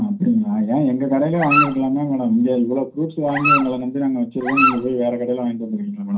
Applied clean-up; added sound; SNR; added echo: none; Dog; 2 dB; reverberation time 0.3 s.